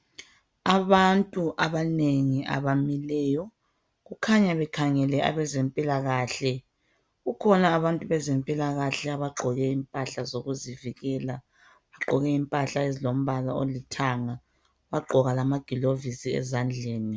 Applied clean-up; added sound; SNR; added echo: none; none; none; none.